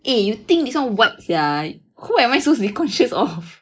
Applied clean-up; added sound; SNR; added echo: neural mask model Resemble Enhance denoiser.